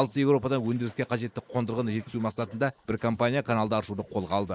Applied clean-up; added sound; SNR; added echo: neural mask model Resemble Enhance denoiser.